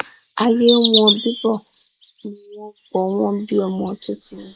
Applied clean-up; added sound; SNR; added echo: neural mask model Resemble Enhance denoiser.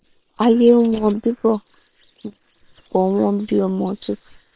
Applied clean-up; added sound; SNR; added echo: neural separator model SepFormer WHAM!.